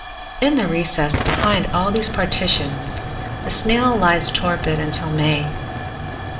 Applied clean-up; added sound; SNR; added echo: none; Tick / Hiss / Explosion / Fire; 6 dB; reverberation time 2.7 s.